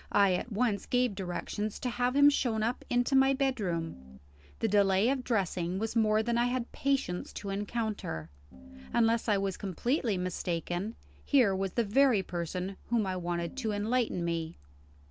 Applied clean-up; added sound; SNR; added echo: none; Piano; 16 dB; none.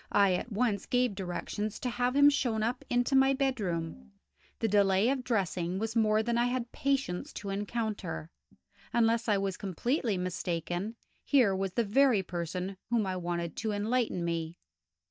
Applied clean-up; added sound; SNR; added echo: neural mask model DeepFilterNet 3.